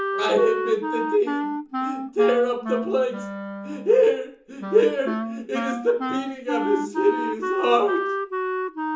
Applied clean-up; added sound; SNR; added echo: none; Wind instrument, woodwind instrument; 4 dB; reverberation time 0.8 s.